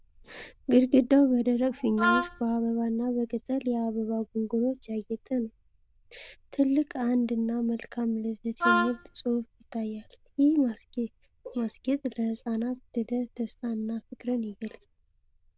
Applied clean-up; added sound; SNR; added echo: neural diffusion model UNIVERSE++.